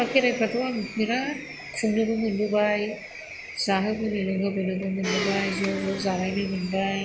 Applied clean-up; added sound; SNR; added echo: none; Domestic sounds, home sounds; 12 dB; none.